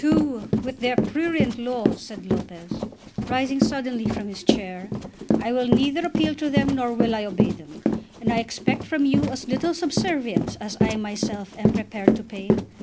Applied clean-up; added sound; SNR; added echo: none; Run; -1 dB; none.